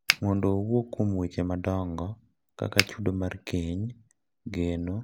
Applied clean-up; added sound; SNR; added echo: none; Finger snapping; -2 dB; none.